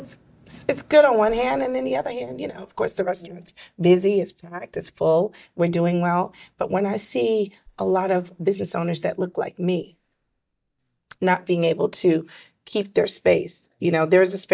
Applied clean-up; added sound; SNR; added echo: neural mask model DeepFilterNet 3.